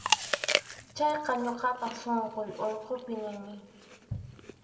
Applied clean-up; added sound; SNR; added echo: none; Chewing, mastication; 2 dB; reverberation time 1.5 s.